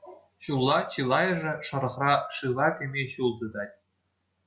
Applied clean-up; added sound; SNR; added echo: none; none; none; none.